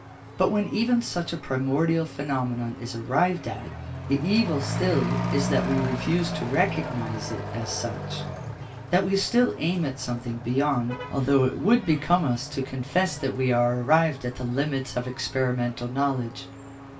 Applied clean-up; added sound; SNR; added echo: none; Accelerating, revving, vroom / Truck; 9 dB; reverberation time 0.2 s.